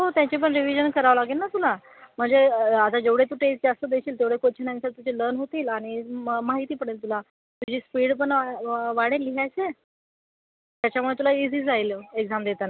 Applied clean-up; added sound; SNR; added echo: none; none; none; none.